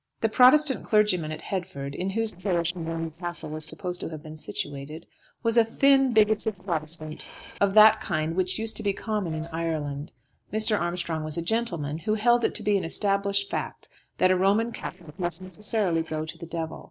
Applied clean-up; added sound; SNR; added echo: neural separator model SepFormer DNS4.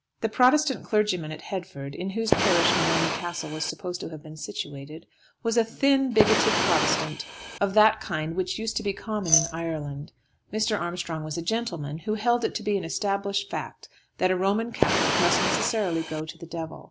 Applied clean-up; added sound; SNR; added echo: none; Glass + Fire; -2 dB; none.